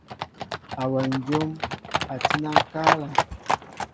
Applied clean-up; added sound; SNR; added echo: none; Livestock, farm animals, working animals; -3 dB; none.